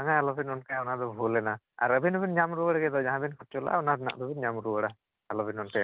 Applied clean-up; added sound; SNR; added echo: none; none; none; none.